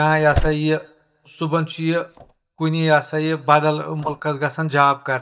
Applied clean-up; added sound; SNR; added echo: neural mask model DeepFilterNet 3.